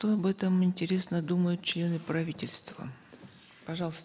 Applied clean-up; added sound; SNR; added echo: none; none; none; none.